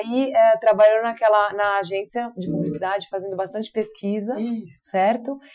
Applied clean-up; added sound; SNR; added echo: classical method Wiener filter.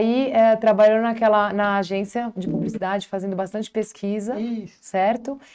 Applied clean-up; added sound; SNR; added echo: neural mask model RNNoise.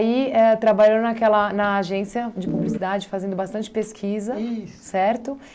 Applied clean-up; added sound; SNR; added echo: none; Organ; 2 dB; none.